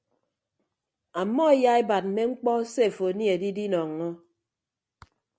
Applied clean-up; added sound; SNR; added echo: none; none; none; none.